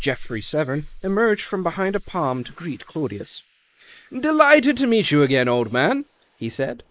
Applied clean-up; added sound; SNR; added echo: neural mask model Resemble Enhance denoiser.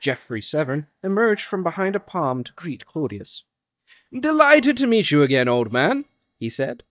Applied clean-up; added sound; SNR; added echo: neural mask model DeepFilterNet 3.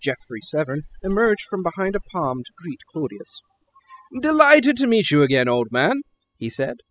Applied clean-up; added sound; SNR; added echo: classical method spectral subtraction.